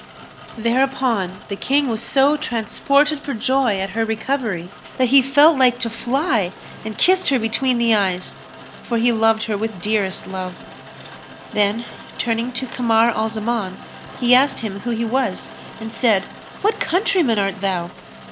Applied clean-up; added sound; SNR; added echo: none; Rain; 18 dB; none.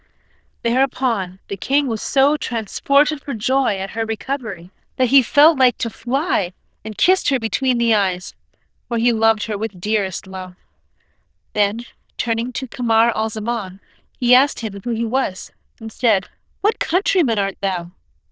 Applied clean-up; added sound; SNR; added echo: neural diffusion model UNIVERSE++.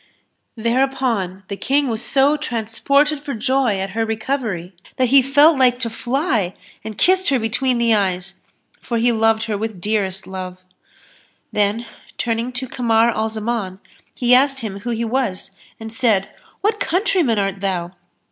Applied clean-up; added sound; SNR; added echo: none; none; none; none.